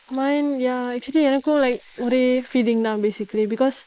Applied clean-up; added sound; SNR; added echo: neural mask model Resemble Enhance denoiser.